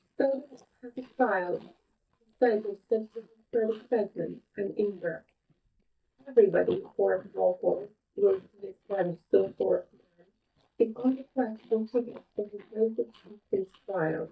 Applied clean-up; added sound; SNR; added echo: neural mask model DeepFilterNet 3.